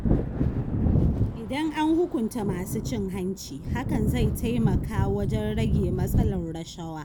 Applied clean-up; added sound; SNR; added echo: none; Thunder / Wind; -3 dB; none.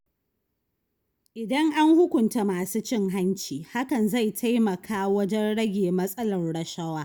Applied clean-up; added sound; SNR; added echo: none; none; none; none.